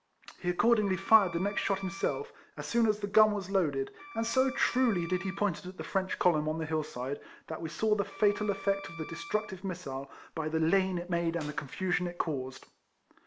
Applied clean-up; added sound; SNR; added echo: none; Wind instrument, woodwind instrument; 17 dB; none.